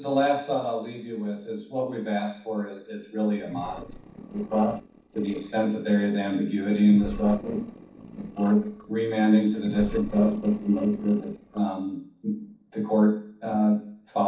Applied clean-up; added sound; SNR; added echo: neural separator model SepFormer DNS4.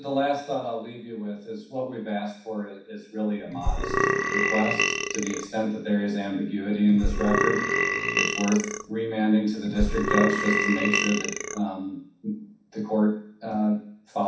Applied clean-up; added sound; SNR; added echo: none; Burping, eructation; -1 dB; reverberation time 0.6 s.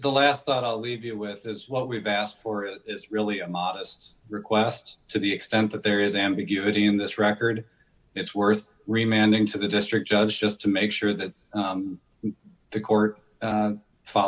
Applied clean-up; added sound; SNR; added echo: none; none; none; none.